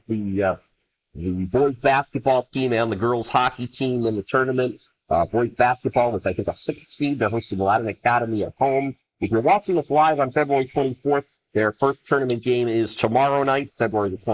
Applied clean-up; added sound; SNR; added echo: neural mask model Resemble Enhance denoiser.